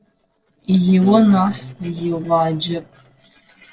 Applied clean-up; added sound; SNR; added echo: neural separator model SepFormer DNS4.